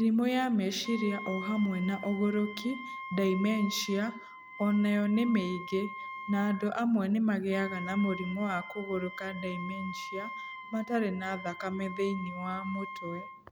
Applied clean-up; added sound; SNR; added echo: none; Wind instrument, woodwind instrument; 12 dB; none.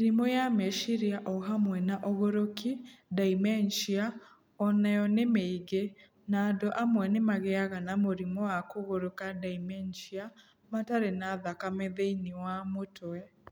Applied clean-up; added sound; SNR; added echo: none; none; none; none.